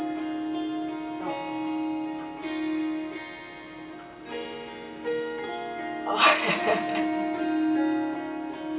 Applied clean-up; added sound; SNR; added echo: none; Harp; -3 dB; reverberation time 2.3 s.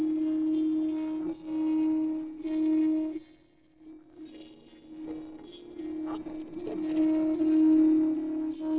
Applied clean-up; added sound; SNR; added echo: neural separator model SepFormer DNS4.